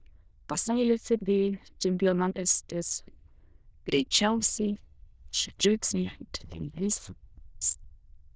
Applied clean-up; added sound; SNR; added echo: neural diffusion model UNIVERSE++.